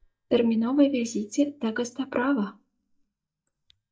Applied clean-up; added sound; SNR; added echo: neural mask model DeepFilterNet 3.